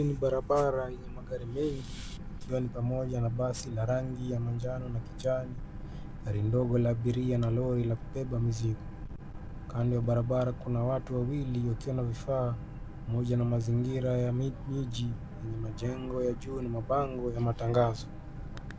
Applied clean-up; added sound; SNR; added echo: none; Boat, Water vehicle; 9 dB; none.